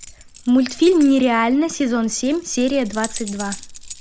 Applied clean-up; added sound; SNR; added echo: none; Keys jangling; 16 dB; none.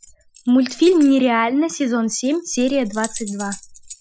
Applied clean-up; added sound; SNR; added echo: classical method Wiener filter.